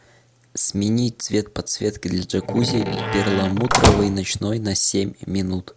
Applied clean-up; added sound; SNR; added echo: none; Slam; -2 dB; none.